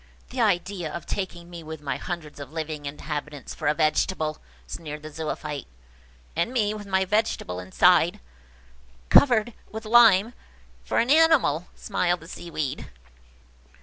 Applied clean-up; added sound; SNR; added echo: none; none; none; none.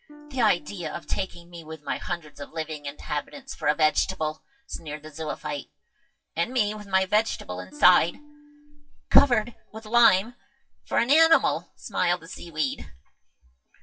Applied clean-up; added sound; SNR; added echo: classical method WPE with log-MMSE.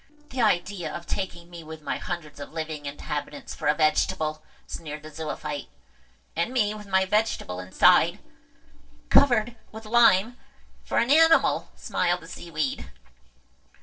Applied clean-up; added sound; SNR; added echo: neural separator model SepFormer DNS4.